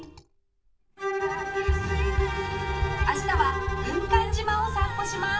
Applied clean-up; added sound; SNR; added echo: none; Bowed string instrument; 5 dB; reverberation time 0.2 s.